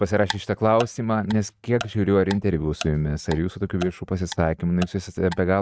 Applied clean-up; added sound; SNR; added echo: neural mask model RNNoise.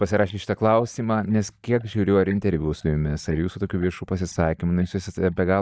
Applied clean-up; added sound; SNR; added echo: neural mask model DeepFilterNet 3.